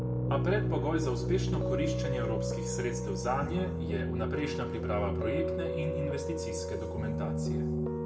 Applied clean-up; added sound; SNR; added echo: none; Piano; -3 dB; reverberation time 1.1 s.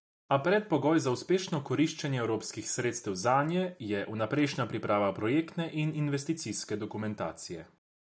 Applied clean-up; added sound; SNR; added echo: none; none; none; none.